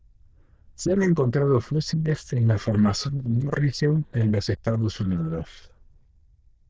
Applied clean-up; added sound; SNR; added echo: neural diffusion model UNIVERSE++.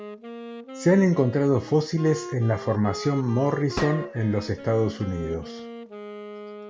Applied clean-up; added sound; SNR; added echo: none; Gunshot, gunfire + Wind instrument, woodwind instrument; 12 dB; none.